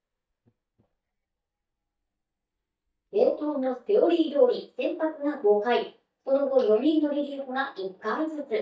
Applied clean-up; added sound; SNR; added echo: neural mask model DeepFilterNet 3.